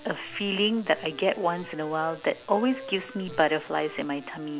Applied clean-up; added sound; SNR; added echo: none; Wind instrument, woodwind instrument; 17 dB; none.